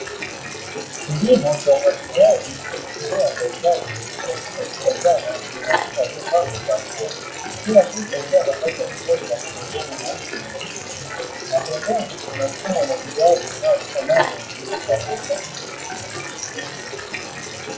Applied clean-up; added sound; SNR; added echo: classical method WPE with log-MMSE.